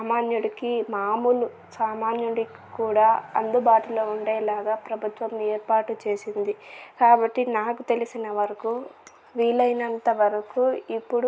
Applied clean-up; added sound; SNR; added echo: none; none; none; none.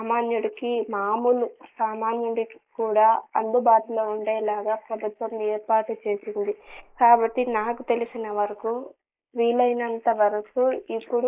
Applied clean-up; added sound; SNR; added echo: neural mask model Resemble Enhance denoiser.